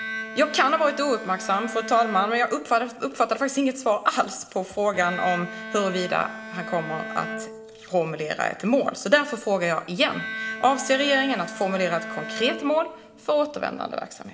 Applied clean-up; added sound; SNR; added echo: none; Bowed string instrument; 12 dB; reverberation time 1.6 s.